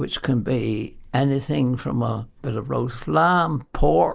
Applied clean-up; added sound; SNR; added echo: neural mask model Resemble Enhance denoiser.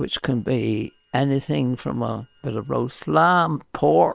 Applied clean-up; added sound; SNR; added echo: neural separator model SepFormer WHAM!.